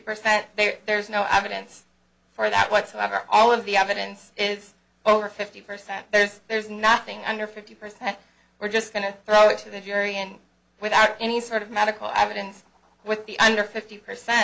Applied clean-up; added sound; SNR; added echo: none; none; none; none.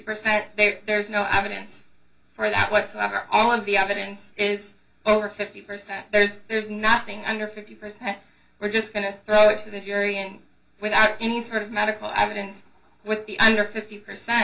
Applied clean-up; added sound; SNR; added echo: none; none; none; reverberation time 0.2 s.